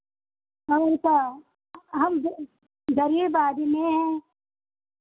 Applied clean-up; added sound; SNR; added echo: none; none; none; none.